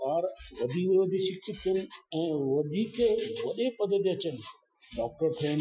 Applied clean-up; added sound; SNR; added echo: classical method Wiener filter.